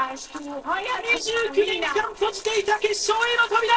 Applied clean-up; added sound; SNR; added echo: neural separator model SepFormer DNS4.